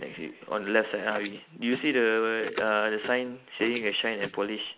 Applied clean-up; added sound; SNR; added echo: neural mask model Resemble Enhance denoiser.